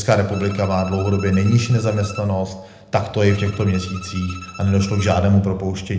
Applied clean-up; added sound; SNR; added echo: none; Bowed string instrument; 19 dB; reverberation time 0.7 s.